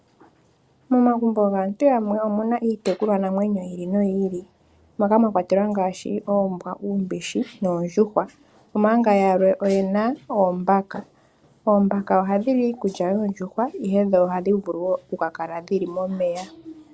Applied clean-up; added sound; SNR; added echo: none; none; none; none.